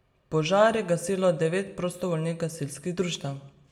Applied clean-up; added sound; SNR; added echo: none; none; none; reverberation time 0.4 s.